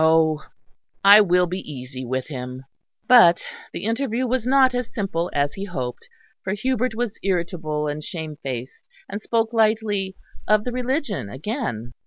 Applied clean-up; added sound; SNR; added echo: none; none; none; none.